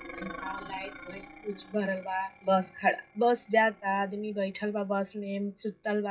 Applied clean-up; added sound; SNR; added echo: classical method WPE with log-MMSE.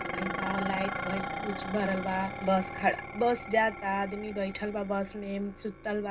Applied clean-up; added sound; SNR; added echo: none; Dishes, pots, and pans; 6 dB; reverberation time 0.2 s.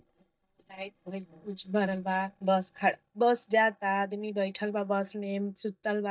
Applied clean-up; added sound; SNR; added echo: neural mask model DeepFilterNet 3.